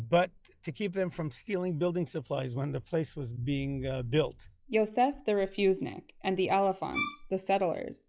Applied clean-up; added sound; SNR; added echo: classical method log-MMSE.